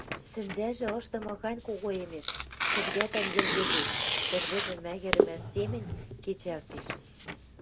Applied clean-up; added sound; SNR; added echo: none; Tearing; -4 dB; none.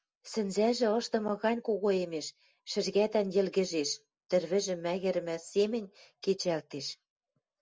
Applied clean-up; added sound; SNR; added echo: none; none; none; none.